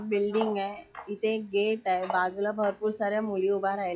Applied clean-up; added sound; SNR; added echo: classical method log-MMSE.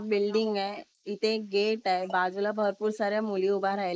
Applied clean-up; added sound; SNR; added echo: neural mask model Resemble Enhance denoiser.